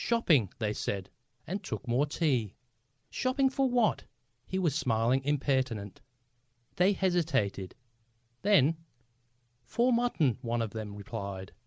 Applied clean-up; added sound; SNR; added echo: none; none; none; none.